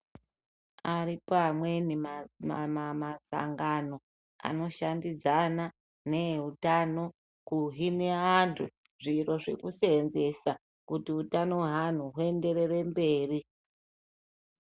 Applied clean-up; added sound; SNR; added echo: none; none; none; none.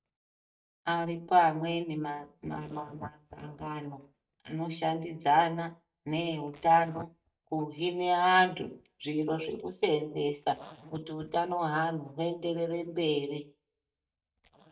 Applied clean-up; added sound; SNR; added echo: neural mask model DeepFilterNet 3.